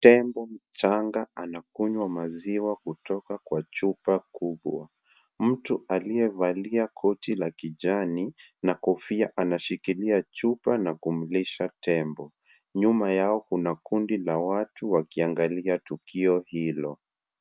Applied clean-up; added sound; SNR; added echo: none; none; none; none.